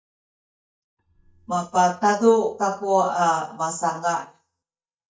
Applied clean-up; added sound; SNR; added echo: neural mask model DeepFilterNet 3.